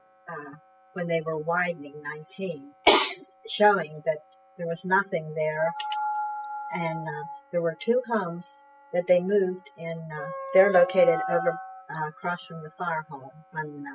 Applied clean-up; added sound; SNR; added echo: classical method spectral subtraction.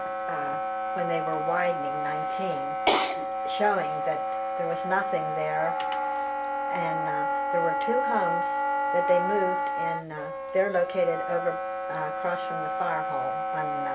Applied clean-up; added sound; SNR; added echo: none; Wind instrument, woodwind instrument; -1 dB; none.